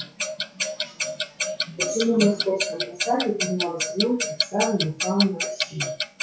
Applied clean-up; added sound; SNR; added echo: classical method WPE with log-MMSE.